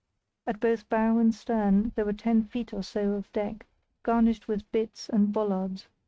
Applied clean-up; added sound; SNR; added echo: neural mask model RNNoise.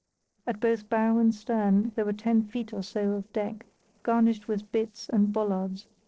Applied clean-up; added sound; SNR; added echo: neural separator model SepFormer DNS4.